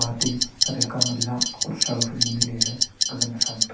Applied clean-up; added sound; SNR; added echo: none; Clock; -4 dB; reverberation time 0.7 s.